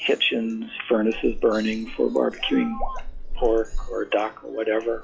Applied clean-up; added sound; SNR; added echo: classical method log-MMSE.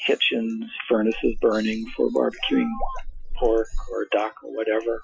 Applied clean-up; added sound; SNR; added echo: classical method Wiener filter.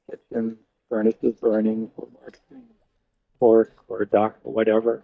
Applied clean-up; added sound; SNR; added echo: neural mask model DeepFilterNet 3.